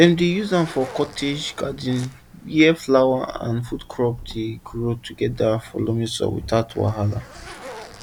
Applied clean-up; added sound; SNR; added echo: none; Zipper (clothing) + Purr; 19 dB; none.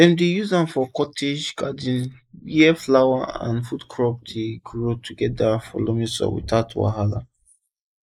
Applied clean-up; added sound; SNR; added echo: neural mask model Resemble Enhance denoiser.